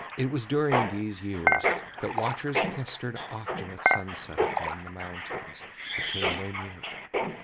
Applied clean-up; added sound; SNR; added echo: none; Dishes, pots, and pans / Chink, clink + Mechanisms; -3 dB; none.